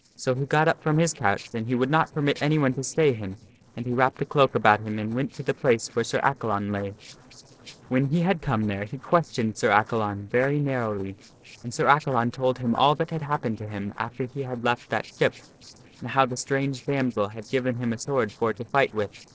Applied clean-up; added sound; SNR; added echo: neural separator model SepFormer DNS4.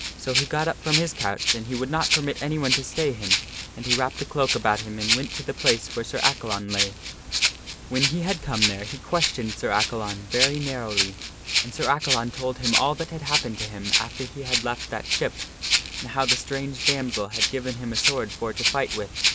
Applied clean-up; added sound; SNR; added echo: none; Rattle (instrument); -1 dB; none.